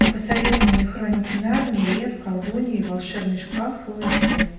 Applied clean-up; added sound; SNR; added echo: none; Writing; -1 dB; reverberation time 0.8 s.